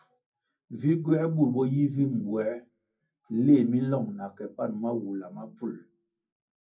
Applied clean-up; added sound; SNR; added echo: none; none; none; reverberation time 0.4 s.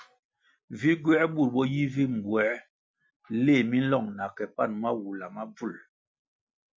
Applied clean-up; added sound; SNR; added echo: none; none; none; none.